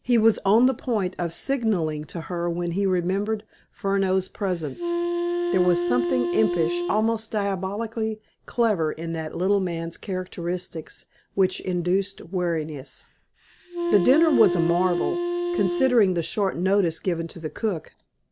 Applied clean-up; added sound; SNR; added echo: none; Wind instrument, woodwind instrument; 2 dB; none.